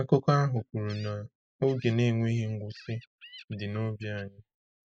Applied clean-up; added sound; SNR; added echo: neural mask model Resemble Enhance denoiser.